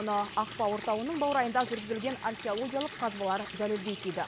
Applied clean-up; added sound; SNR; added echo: none; Water tap, faucet; 10 dB; none.